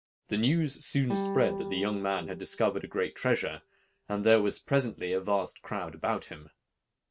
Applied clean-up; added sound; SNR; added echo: neural mask model RNNoise.